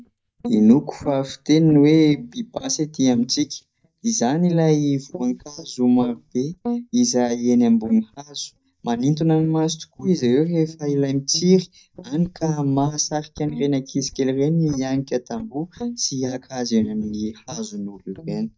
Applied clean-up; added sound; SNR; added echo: neural mask model DeepFilterNet 3.